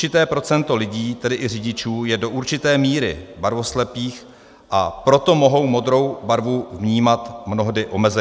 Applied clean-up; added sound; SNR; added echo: none; none; none; none.